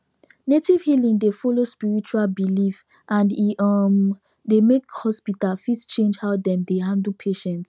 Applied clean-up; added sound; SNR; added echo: none; none; none; none.